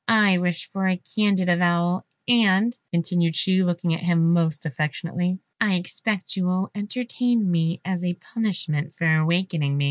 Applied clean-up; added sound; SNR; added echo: none; none; none; none.